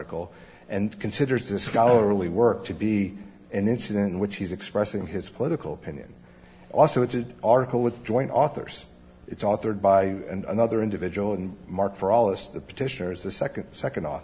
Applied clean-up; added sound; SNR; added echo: none; none; none; none.